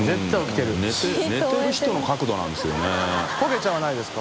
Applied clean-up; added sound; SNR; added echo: none; none; none; none.